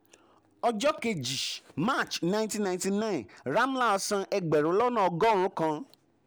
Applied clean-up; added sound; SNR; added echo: none; none; none; none.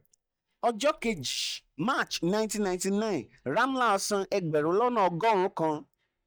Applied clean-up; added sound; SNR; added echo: neural mask model DeepFilterNet 3.